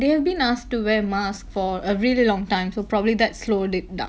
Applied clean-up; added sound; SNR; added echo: none; none; none; none.